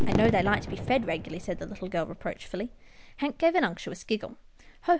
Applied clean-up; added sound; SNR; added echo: none; Fireworks; 5 dB; none.